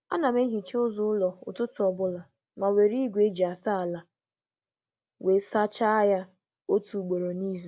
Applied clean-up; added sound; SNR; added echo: none; none; none; none.